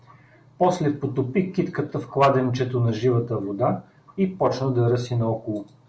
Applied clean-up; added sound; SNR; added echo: none; none; none; none.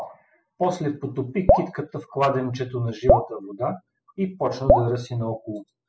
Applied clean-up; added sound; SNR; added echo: classical method spectral subtraction.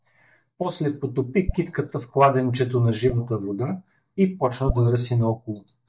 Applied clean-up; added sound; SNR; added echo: neural mask model DeepFilterNet 3.